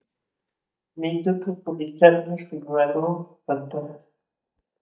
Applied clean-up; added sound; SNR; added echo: neural mask model DeepFilterNet 3.